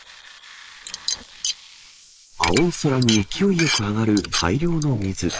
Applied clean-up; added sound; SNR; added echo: neural mask model Resemble Enhance denoiser.